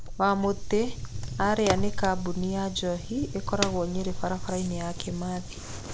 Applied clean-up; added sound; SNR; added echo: none; Fire; 3 dB; none.